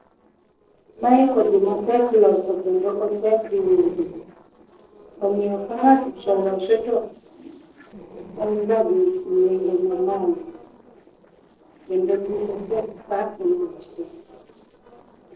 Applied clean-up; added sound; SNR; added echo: neural separator model SepFormer DNS4.